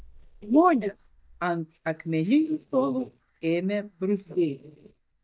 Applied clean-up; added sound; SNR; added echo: neural mask model DeepFilterNet 3.